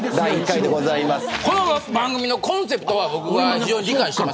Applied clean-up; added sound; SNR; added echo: none; none; none; none.